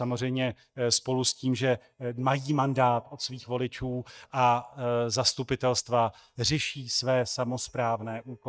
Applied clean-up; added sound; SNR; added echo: neural mask model DeepFilterNet 3.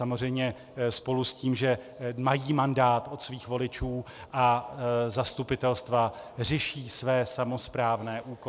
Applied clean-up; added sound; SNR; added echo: none; none; none; none.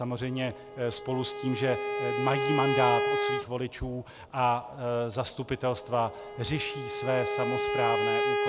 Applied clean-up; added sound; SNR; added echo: none; Bowed string instrument; 2 dB; none.